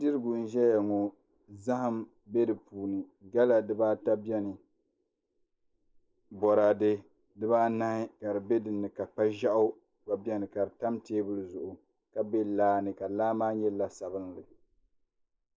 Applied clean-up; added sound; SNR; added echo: neural mask model Resemble Enhance denoiser.